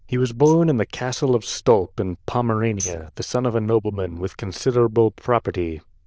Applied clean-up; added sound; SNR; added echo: neural diffusion model UNIVERSE++.